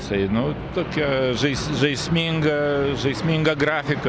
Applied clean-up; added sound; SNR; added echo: none; none; none; none.